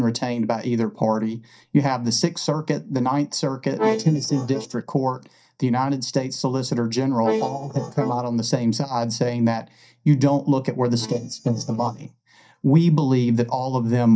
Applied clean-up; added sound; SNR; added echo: neural mask model DeepFilterNet 3.